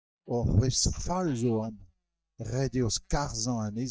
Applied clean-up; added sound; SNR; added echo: neural mask model DeepFilterNet 3.